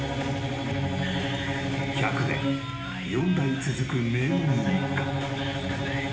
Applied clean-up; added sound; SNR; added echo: none; Bowed string instrument; 3 dB; reverberation time 1.1 s.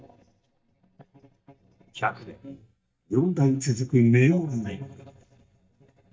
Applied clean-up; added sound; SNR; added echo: neural mask model DeepFilterNet 3.